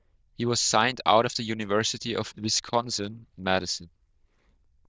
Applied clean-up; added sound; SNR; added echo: neural diffusion model UNIVERSE++.